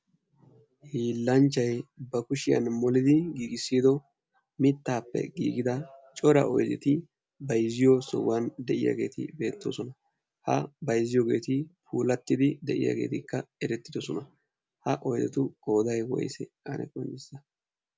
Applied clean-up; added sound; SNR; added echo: none; none; none; none.